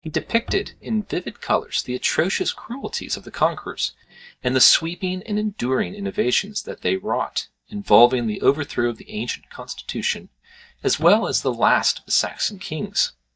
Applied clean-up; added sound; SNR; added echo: neural mask model DeepFilterNet 3.